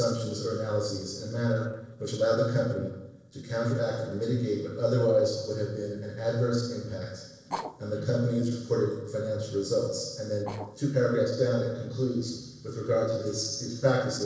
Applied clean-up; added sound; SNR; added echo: neural separator model SepFormer DNS4.